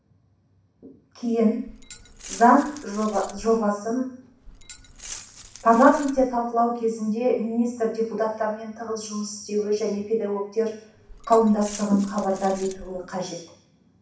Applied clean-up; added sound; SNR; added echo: none; Glass; 18 dB; reverberation time 0.6 s.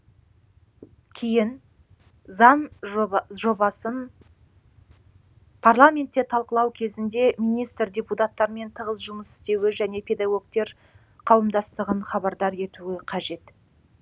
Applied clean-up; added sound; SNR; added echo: none; none; none; none.